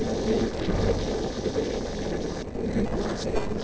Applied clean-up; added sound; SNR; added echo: neural separator model SepFormer DNS4.